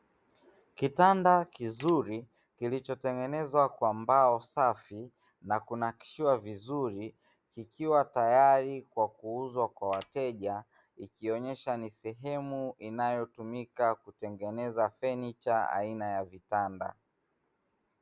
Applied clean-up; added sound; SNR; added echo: none; Mechanisms; 18 dB; none.